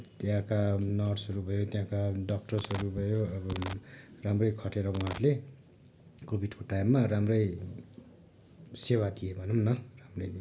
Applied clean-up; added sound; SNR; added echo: none; Domestic sounds, home sounds; 10 dB; none.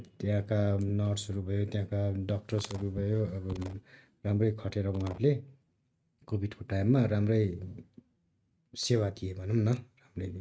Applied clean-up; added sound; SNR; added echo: neural mask model RNNoise.